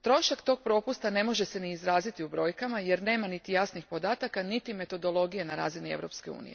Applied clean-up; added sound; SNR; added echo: none; none; none; none.